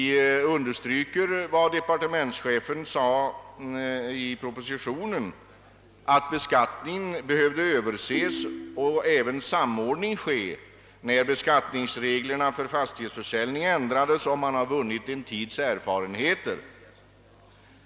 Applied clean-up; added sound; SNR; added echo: none; Ringtone; 9 dB; none.